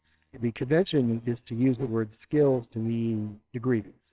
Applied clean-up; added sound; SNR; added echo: neural separator model SepFormer WHAMR!.